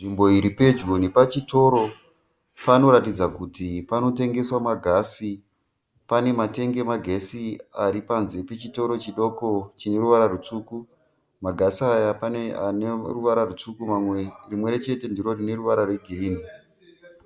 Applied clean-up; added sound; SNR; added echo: none; none; none; none.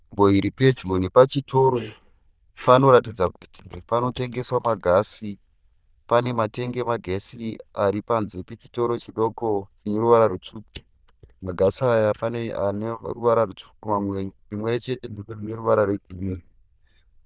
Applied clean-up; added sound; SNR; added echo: neural diffusion model UNIVERSE++.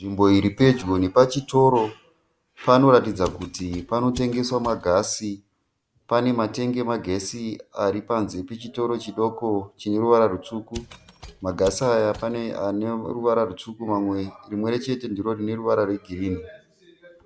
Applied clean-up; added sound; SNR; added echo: none; Mechanisms; 18 dB; none.